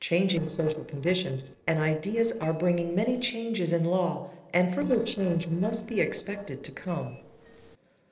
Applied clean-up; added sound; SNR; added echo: neural separator model SepFormer DNS4.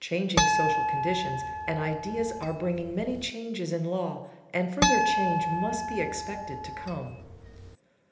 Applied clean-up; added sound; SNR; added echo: none; Harp; -2 dB; reverberation time 1.0 s.